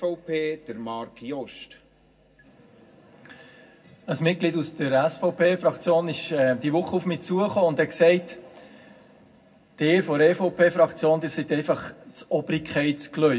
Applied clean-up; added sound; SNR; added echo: none; none; none; reverberation time 0.3 s.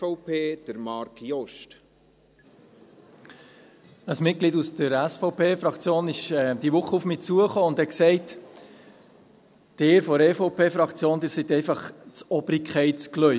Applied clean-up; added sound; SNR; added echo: none; none; none; none.